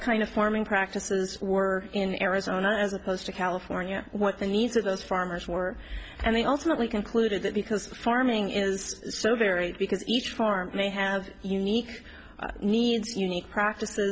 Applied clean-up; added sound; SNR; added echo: none; none; none; none.